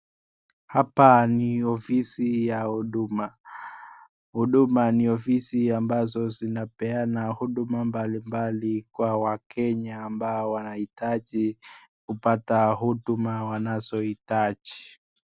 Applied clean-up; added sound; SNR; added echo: none; none; none; none.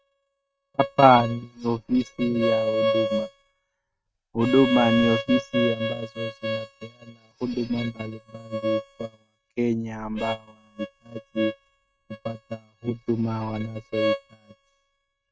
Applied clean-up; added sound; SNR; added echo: neural mask model RNNoise.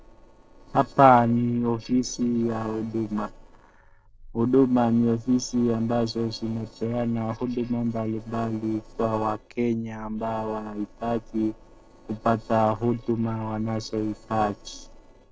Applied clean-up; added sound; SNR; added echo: neural separator model SepFormer DNS4.